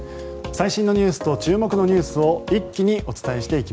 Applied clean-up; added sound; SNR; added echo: none; none; none; none.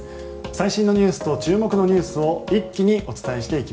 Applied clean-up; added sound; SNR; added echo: none; none; none; reverberation time 0.6 s.